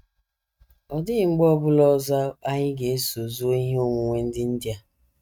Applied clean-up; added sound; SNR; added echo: neural mask model RNNoise.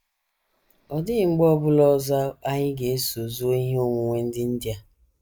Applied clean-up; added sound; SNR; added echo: neural mask model Resemble Enhance denoiser.